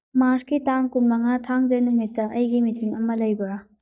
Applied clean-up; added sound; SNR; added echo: neural mask model DeepFilterNet 3.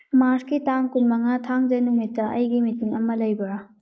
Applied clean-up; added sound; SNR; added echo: neural mask model Resemble Enhance denoiser.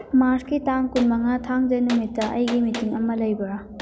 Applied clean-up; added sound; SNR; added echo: none; Gunshot, gunfire; 17 dB; none.